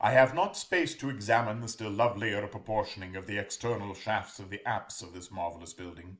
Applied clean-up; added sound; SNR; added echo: none; none; none; none.